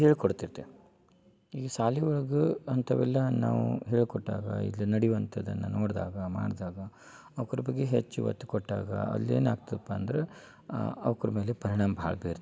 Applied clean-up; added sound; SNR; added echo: none; none; none; none.